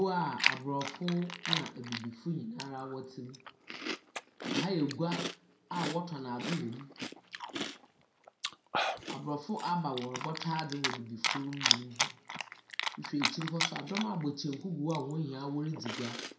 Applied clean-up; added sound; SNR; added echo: none; Chewing, mastication; 1 dB; reverberation time 0.5 s.